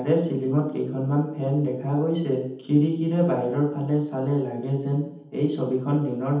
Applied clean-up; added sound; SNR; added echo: none; none; none; reverberation time 0.8 s.